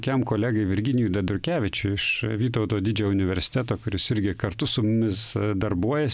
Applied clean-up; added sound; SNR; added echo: none; none; none; none.